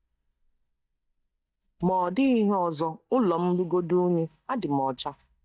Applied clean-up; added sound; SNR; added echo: neural mask model DeepFilterNet 3.